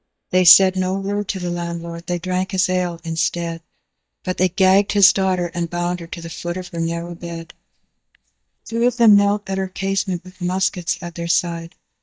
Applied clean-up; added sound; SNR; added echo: neural mask model DeepFilterNet 3.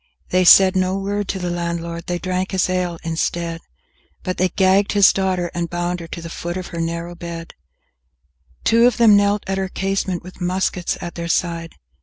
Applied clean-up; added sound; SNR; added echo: none; none; none; none.